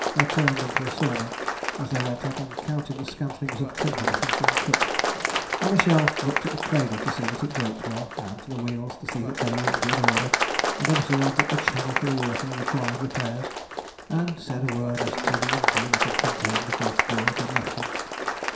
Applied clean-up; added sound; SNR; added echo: none; Applause; -1 dB; reverberation time 0.7 s.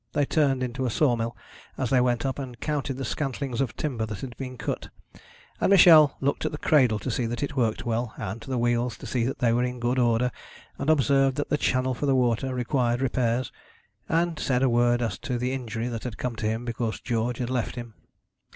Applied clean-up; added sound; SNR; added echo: none; none; none; none.